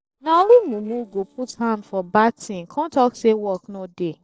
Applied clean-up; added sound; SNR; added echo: neural separator model SepFormer DNS4.